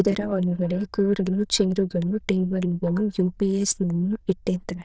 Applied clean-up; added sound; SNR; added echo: neural diffusion model UNIVERSE++.